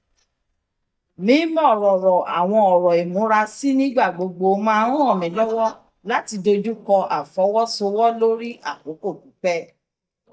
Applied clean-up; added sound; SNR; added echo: neural mask model DeepFilterNet 3.